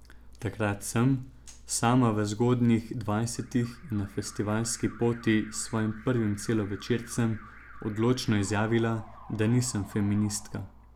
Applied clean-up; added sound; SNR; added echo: none; Alarm + Engine; 18 dB; none.